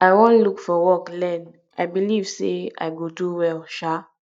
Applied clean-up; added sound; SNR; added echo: neural mask model DeepFilterNet 3.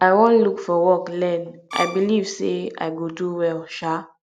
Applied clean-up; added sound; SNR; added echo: none; Bowed string instrument; 9 dB; none.